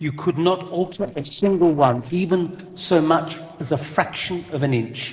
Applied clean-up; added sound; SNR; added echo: neural separator model SepFormer DNS4.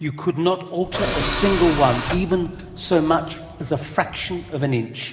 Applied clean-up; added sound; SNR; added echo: none; Tools; 6 dB; reverberation time 2.1 s.